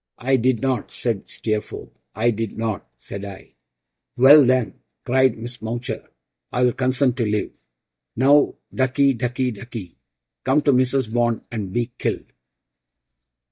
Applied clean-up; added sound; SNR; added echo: neural mask model DeepFilterNet 3.